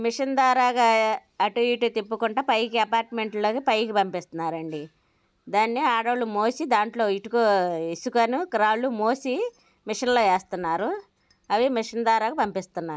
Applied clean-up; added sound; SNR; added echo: none; none; none; none.